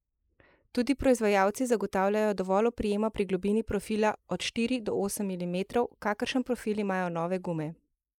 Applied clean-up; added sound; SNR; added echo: neural mask model Resemble Enhance denoiser.